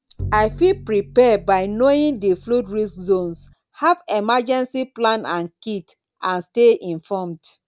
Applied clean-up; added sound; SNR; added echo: none; Bowed string instrument; 15 dB; none.